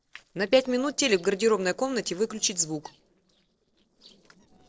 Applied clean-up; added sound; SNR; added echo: neural separator model SepFormer DNS4.